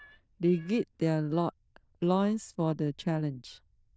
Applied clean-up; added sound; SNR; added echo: neural diffusion model UNIVERSE++.